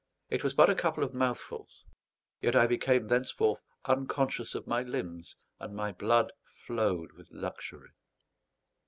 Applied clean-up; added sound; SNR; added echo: none; none; none; none.